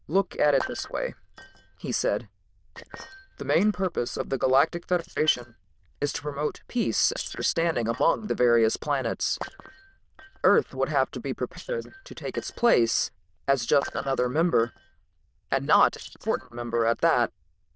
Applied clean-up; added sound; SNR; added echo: neural diffusion model UNIVERSE++.